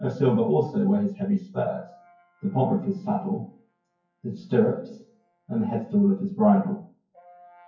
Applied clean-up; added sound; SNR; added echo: classical method WPE with log-MMSE.